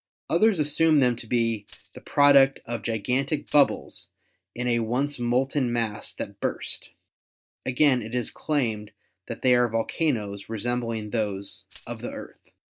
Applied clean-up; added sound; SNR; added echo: neural mask model DeepFilterNet 3.